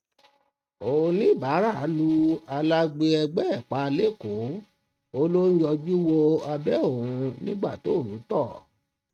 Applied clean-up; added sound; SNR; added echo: neural mask model RNNoise.